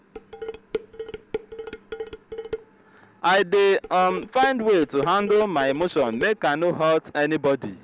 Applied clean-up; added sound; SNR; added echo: none; Dishes, pots, and pans; 11 dB; none.